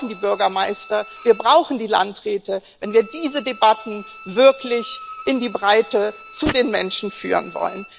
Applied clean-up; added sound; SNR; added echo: none; Bowed string instrument; 20 dB; none.